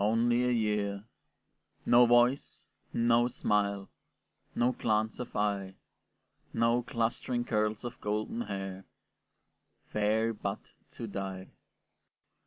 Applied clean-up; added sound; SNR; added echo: none; none; none; none.